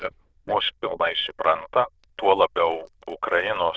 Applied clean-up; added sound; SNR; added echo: neural diffusion model UNIVERSE++.